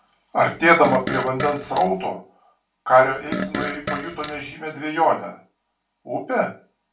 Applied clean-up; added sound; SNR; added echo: none; Fart; 7 dB; reverberation time 0.2 s.